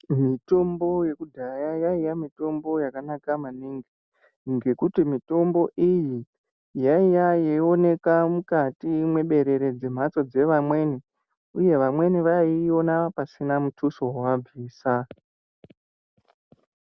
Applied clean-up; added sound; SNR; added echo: none; none; none; none.